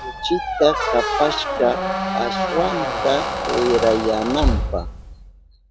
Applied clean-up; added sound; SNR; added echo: none; Squeak; 1 dB; none.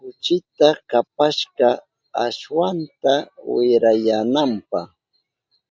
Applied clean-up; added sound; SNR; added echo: none; none; none; none.